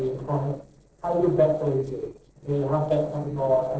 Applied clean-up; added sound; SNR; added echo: neural separator model SepFormer DNS4.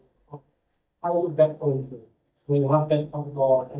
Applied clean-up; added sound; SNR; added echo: neural mask model DeepFilterNet 3.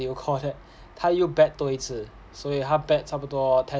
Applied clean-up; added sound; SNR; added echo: none; none; none; none.